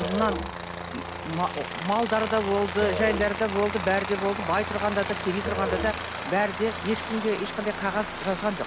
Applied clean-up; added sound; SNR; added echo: none; Musical instrument + Aircraft; 5 dB; none.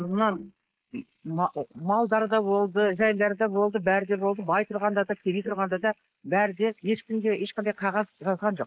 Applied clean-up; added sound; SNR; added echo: neural mask model Resemble Enhance denoiser.